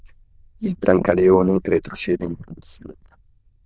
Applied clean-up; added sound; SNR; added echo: neural diffusion model UNIVERSE++.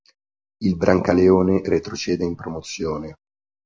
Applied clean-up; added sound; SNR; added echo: none; Bowed string instrument; 11 dB; none.